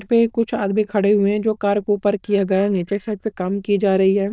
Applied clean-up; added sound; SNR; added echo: neural diffusion model UNIVERSE++.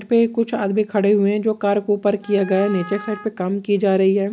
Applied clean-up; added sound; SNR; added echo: none; Wind instrument, woodwind instrument; 18 dB; none.